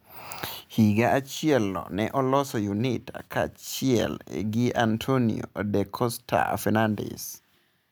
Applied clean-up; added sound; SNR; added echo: none; none; none; none.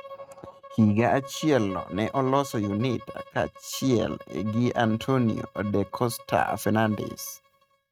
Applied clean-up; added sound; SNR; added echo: neural mask model RNNoise.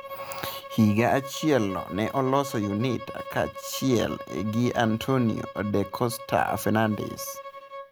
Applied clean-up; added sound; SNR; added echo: none; Bowed string instrument; 13 dB; none.